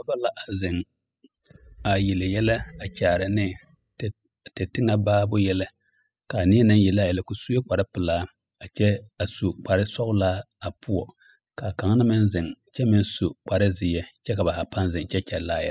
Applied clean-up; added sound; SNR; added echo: classical method spectral subtraction.